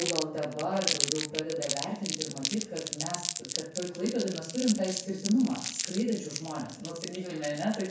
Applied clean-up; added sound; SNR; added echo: none; Crumpling, crinkling; 4 dB; reverberation time 0.6 s.